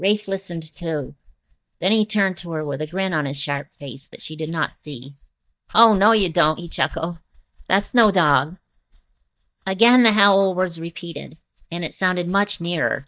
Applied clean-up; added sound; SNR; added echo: neural mask model DeepFilterNet 3.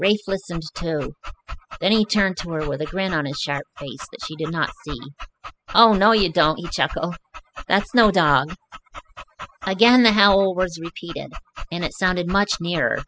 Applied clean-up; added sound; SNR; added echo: classical method spectral subtraction.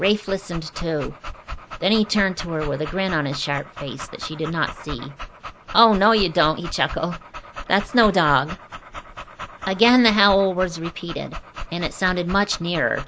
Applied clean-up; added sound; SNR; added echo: none; Dog; 13 dB; none.